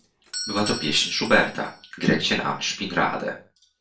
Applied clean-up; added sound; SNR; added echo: none; Doorbell; 14 dB; reverberation time 0.3 s.